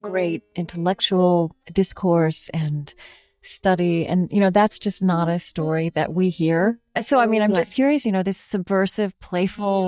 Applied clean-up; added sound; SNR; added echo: neural mask model DeepFilterNet 3.